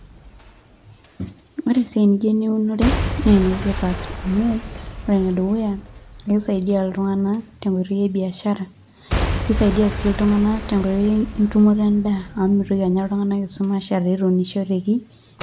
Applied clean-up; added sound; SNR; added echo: none; Shatter / Crushing / Boom; 9 dB; none.